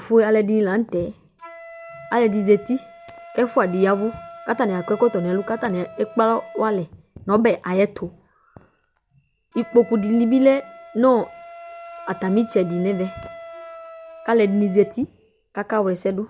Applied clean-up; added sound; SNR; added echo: none; Wind instrument, woodwind instrument; 19 dB; none.